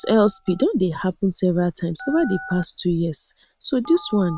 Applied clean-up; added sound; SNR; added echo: neural mask model RNNoise.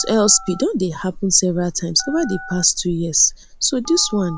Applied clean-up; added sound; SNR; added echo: none; Telephone; 16 dB; none.